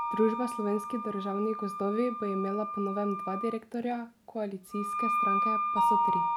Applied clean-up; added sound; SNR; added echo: none; Wind instrument, woodwind instrument + Mallet percussion; -1 dB; none.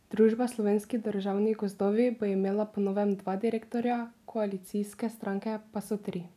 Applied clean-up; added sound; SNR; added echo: none; none; none; none.